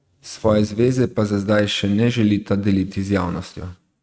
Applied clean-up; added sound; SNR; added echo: neural mask model RNNoise.